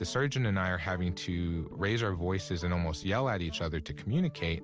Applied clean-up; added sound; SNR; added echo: none; none; none; none.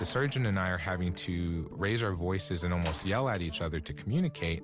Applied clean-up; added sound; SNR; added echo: none; Slam; 19 dB; none.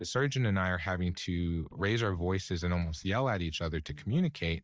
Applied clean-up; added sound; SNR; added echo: neural mask model DeepFilterNet 3.